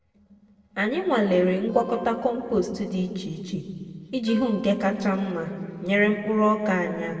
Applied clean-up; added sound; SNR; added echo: neural separator model SepFormer DNS4.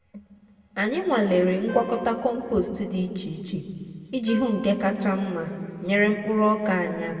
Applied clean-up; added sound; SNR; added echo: none; Wind instrument, woodwind instrument; 16 dB; reverberation time 2.0 s.